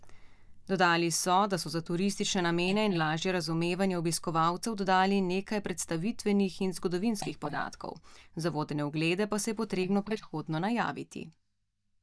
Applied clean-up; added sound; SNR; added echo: neural mask model DeepFilterNet 3.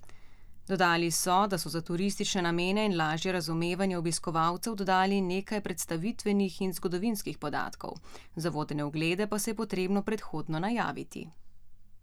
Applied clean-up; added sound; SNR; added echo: none; none; none; none.